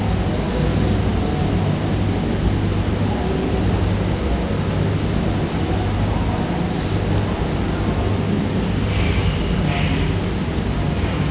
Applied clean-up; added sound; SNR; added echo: none; none; none; none.